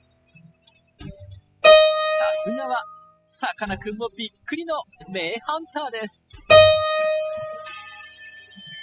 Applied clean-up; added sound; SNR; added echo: classical method spectral subtraction.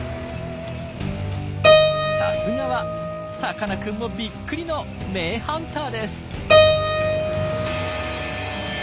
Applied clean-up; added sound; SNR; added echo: none; Keyboard (musical); -5 dB; none.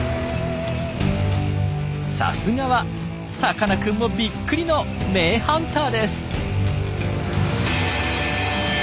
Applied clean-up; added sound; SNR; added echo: none; none; none; none.